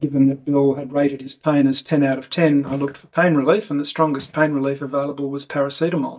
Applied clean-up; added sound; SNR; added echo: neural mask model DeepFilterNet 3.